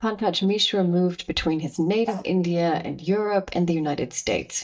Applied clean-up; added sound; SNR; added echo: neural mask model DeepFilterNet 3.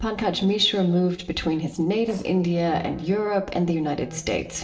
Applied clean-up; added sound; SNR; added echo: neural separator model SepFormer DNS4.